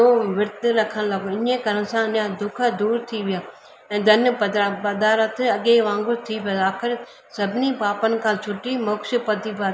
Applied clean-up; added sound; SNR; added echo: none; none; none; none.